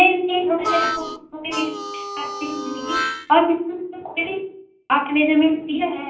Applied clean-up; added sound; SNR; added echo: none; Harmonica; 5 dB; reverberation time 0.6 s.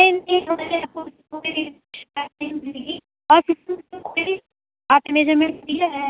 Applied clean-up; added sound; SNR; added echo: none; none; none; none.